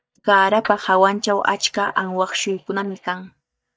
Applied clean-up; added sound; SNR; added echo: neural mask model DeepFilterNet 3.